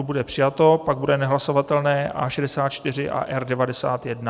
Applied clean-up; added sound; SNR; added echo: none; none; none; none.